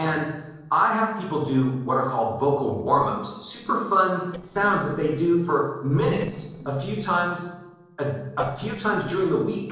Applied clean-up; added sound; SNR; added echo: neural separator model SepFormer DNS4.